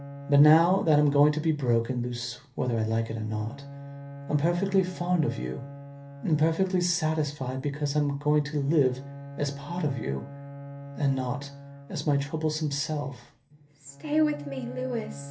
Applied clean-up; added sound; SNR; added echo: none; Bowed string instrument; 15 dB; reverberation time 0.3 s.